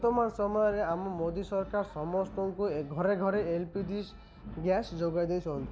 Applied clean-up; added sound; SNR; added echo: none; none; none; none.